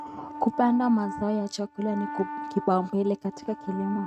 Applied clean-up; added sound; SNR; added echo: neural mask model RNNoise.